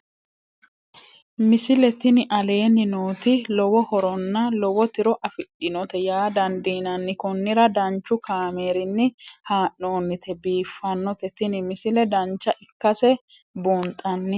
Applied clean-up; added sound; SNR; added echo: none; none; none; none.